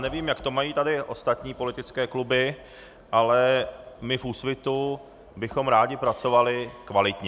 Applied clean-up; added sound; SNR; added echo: none; none; none; none.